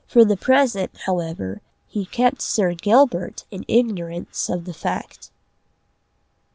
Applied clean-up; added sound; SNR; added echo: none; none; none; none.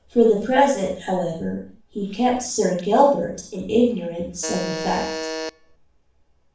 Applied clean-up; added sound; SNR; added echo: none; Alarm; 7 dB; reverberation time 0.4 s.